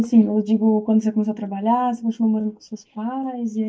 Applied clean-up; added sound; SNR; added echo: neural mask model DeepFilterNet 3.